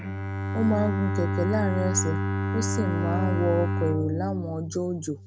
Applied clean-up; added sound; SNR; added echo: none; Bowed string instrument; -1 dB; none.